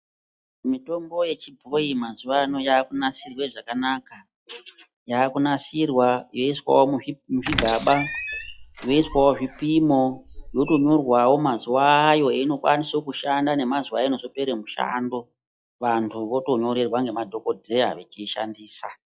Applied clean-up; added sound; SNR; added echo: classical method log-MMSE.